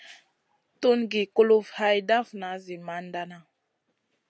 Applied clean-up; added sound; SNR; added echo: none; none; none; none.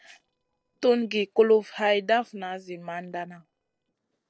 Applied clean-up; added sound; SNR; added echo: neural separator model SepFormer DNS4.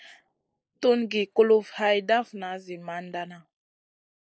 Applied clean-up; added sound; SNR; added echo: neural mask model Resemble Enhance denoiser.